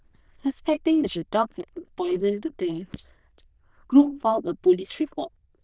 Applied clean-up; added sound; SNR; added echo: neural diffusion model UNIVERSE++.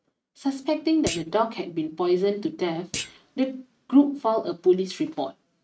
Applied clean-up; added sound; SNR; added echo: neural mask model RNNoise.